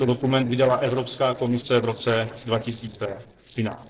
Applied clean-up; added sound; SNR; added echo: neural separator model SepFormer DNS4.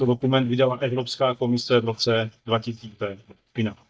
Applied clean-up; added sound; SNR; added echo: neural mask model DeepFilterNet 3.